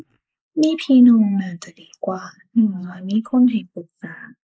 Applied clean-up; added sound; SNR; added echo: neural mask model Resemble Enhance denoiser.